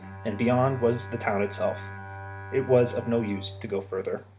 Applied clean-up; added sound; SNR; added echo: none; Bowed string instrument; 12 dB; none.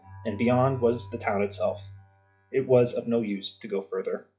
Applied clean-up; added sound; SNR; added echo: classical method log-MMSE.